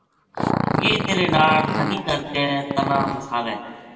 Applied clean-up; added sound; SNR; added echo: none; Growling; 3 dB; reverberation time 1.9 s.